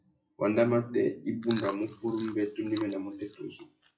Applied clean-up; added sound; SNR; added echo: classical method WPE with log-MMSE.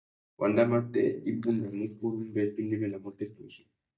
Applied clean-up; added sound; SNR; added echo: neural mask model DeepFilterNet 3.